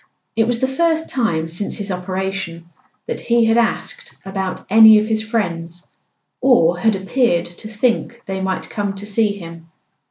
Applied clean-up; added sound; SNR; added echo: none; none; none; none.